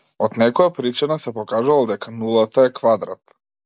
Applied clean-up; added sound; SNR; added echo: none; none; none; none.